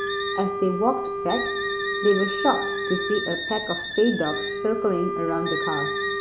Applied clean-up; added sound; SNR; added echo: none; Wind instrument, woodwind instrument + Wind instrument, woodwind instrument; 2 dB; none.